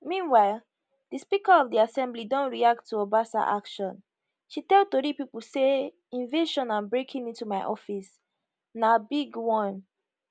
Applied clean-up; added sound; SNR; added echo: none; none; none; none.